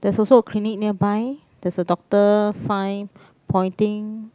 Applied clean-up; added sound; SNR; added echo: none; none; none; none.